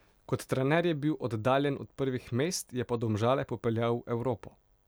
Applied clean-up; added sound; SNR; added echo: none; none; none; none.